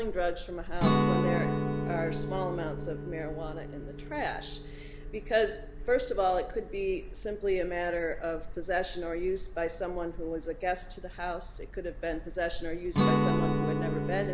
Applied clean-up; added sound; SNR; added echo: none; Guitar; 1 dB; none.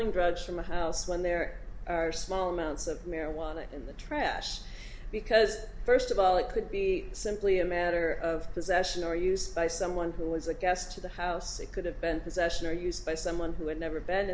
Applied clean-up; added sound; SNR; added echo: none; none; none; none.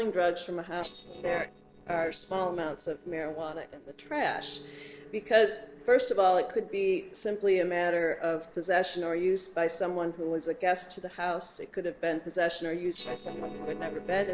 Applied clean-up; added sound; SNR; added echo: neural separator model SepFormer DNS4.